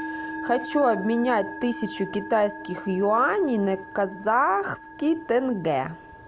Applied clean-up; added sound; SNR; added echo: none; Musical instrument; 12 dB; none.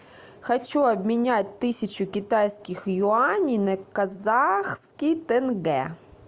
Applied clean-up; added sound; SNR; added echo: none; none; none; none.